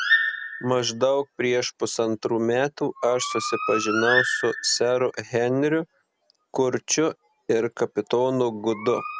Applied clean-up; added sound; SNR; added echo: none; Bird; 7 dB; none.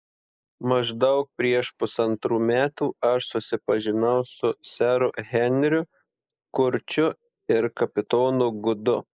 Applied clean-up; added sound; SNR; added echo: neural mask model Resemble Enhance denoiser.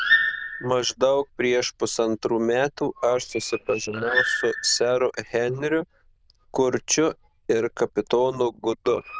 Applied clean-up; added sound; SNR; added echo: neural diffusion model UNIVERSE++.